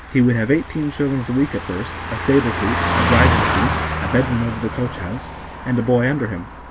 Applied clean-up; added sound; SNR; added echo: none; Car passing by; 3 dB; none.